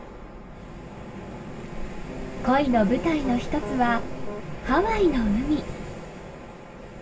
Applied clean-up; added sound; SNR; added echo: none; Piano; 11 dB; reverberation time 0.2 s.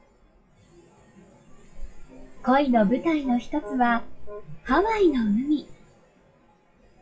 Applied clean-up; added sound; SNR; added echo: classical method WPE with log-MMSE.